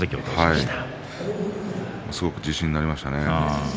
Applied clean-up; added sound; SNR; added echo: none; none; none; none.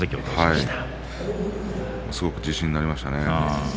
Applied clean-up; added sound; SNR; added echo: none; Musical instrument; 10 dB; none.